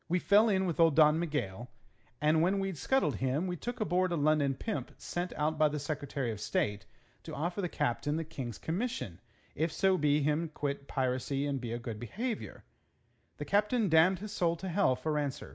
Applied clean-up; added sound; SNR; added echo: none; none; none; none.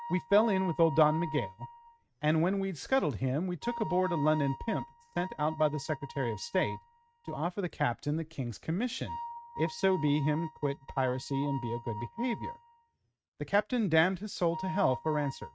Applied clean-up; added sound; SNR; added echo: neural mask model RNNoise.